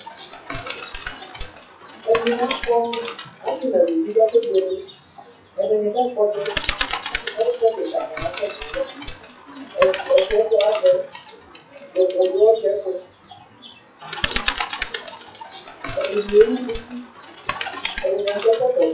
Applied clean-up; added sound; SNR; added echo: classical method WPE with log-MMSE.